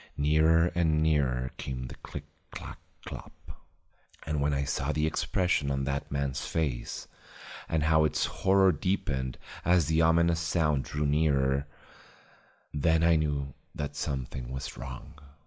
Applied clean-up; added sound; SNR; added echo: none; none; none; none.